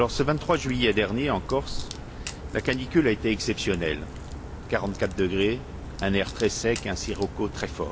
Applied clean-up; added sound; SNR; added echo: none; Crack; 10 dB; none.